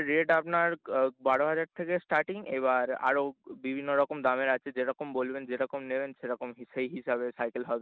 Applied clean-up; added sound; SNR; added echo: none; none; none; none.